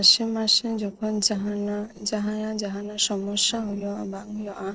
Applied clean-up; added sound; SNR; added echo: neural separator model SepFormer DNS4.